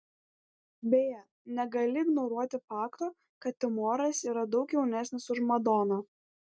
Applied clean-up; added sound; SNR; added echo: none; none; none; none.